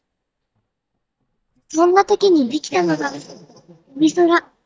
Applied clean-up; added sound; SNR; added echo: neural mask model DeepFilterNet 3.